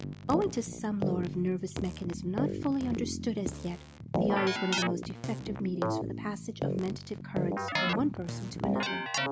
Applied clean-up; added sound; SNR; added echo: none; Keyboard (musical); 1 dB; none.